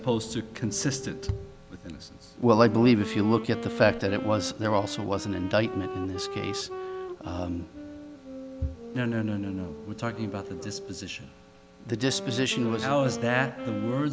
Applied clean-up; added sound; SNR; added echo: none; Wind instrument, woodwind instrument; 10 dB; none.